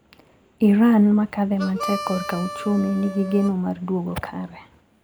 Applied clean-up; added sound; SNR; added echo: none; Harmonica; 11 dB; none.